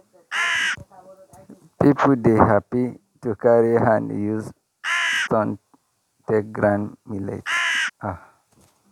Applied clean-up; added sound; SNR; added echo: none; Bird; -1 dB; none.